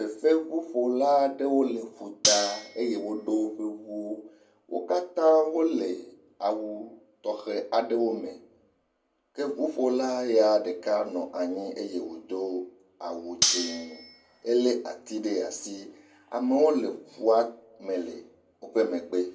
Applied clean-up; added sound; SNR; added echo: none; Cutlery, silverware; 2 dB; reverberation time 0.2 s.